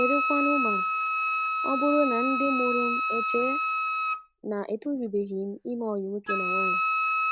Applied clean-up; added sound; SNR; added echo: none; Wind instrument, woodwind instrument; -2 dB; none.